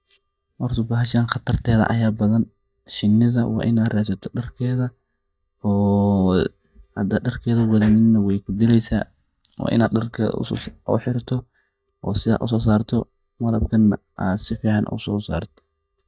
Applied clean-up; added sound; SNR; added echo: neural mask model DeepFilterNet 3.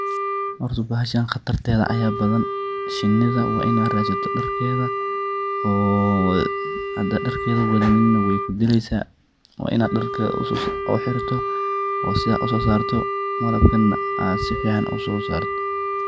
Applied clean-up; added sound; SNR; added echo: none; Wind instrument, woodwind instrument; 4 dB; none.